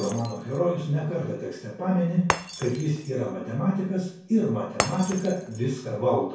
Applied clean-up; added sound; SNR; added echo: none; Shatter; 10 dB; reverberation time 0.6 s.